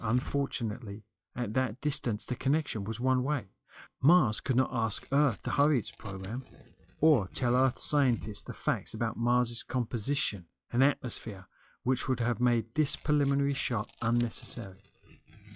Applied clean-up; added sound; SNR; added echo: classical method log-MMSE.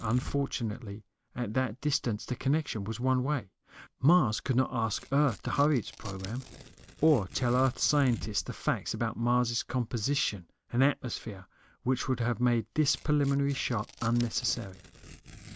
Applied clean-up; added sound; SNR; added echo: none; Tearing; 19 dB; none.